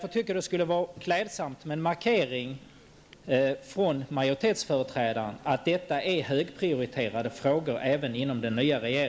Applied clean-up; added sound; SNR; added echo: none; none; none; none.